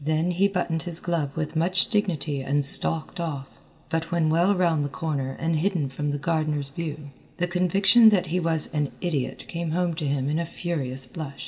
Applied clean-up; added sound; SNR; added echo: none; none; none; none.